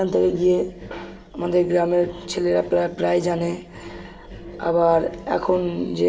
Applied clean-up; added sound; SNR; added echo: none; Engine; 17 dB; reverberation time 1.3 s.